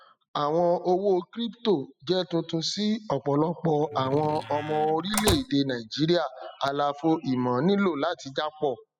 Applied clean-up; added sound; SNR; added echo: classical method spectral subtraction.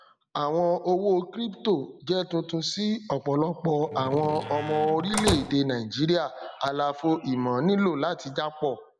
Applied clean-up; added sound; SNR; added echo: none; Slam; 6 dB; none.